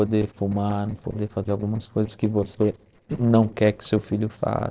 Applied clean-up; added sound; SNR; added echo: neural separator model SepFormer DNS4.